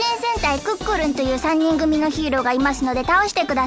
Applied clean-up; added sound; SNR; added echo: none; none; none; none.